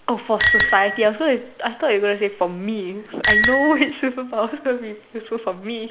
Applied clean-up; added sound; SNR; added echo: none; Bicycle bell; 3 dB; none.